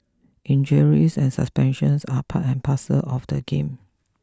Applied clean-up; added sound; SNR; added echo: none; none; none; none.